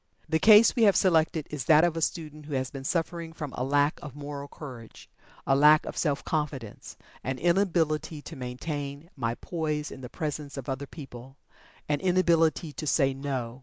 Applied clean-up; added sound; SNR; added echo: neural mask model Resemble Enhance denoiser.